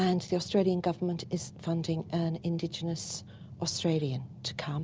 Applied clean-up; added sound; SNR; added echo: none; none; none; none.